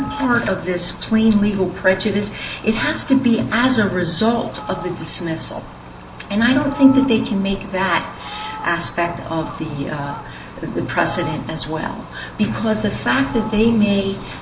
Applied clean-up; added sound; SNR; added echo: none; Fowl; 16 dB; reverberation time 0.2 s.